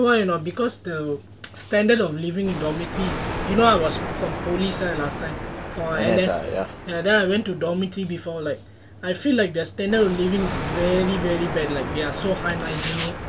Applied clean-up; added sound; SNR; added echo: none; Thunder; 8 dB; none.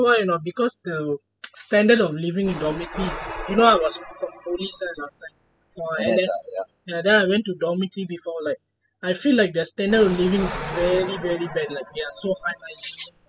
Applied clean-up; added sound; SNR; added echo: classical method spectral subtraction.